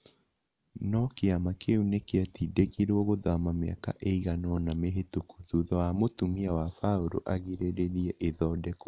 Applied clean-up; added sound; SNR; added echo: none; none; none; none.